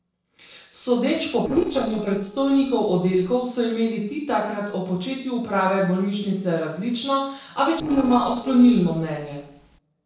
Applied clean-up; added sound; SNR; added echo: neural separator model SepFormer DNS4.